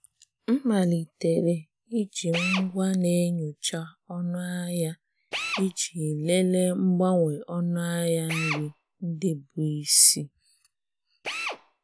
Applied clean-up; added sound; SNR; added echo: none; Drill; 14 dB; none.